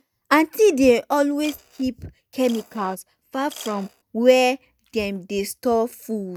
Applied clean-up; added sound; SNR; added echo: neural mask model RNNoise.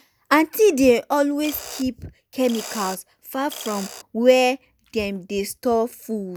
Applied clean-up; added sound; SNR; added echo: none; Mechanisms; 16 dB; none.